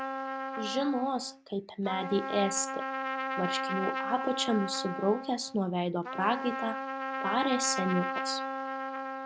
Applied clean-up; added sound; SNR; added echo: none; Trumpet; 3 dB; none.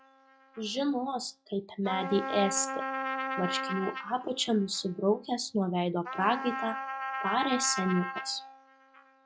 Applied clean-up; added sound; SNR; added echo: classical method log-MMSE.